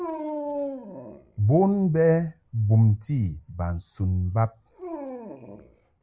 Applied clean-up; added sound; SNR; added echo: none; Dog; 13 dB; none.